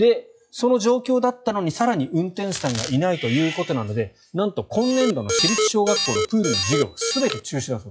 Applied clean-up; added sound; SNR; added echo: classical method log-MMSE.